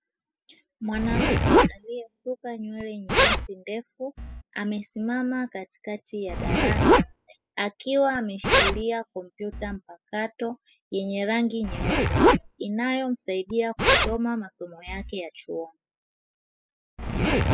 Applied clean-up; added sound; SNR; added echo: classical method spectral subtraction.